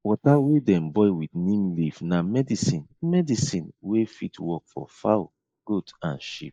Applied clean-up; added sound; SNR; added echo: neural mask model Resemble Enhance denoiser.